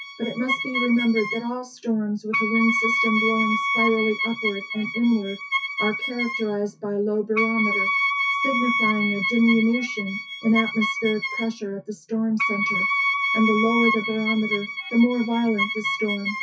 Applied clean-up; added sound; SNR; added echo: classical method WPE with log-MMSE.